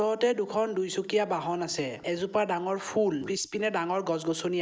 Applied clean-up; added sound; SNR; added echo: neural mask model Resemble Enhance denoiser.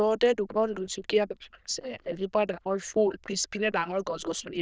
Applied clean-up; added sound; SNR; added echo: neural diffusion model UNIVERSE++.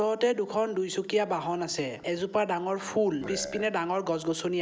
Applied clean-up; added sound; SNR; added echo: none; Burping, eructation; 10 dB; none.